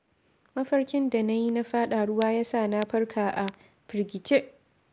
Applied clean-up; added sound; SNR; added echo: none; none; none; none.